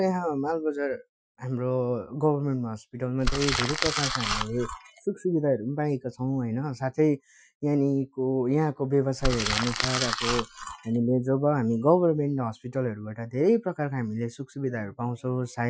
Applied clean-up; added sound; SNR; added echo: classical method Wiener filter.